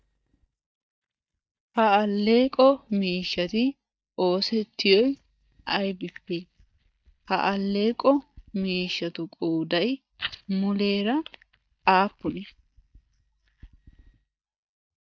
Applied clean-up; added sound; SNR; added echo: neural mask model DeepFilterNet 3.